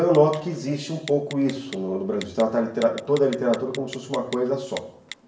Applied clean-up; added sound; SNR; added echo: none; Telephone; 19 dB; reverberation time 0.7 s.